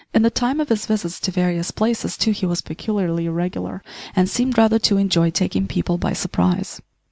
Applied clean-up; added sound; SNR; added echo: none; none; none; none.